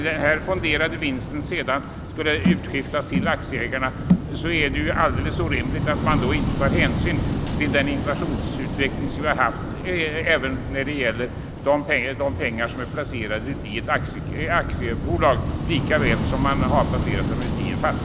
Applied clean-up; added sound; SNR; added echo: none; Waves, surf / Wind; 2 dB; none.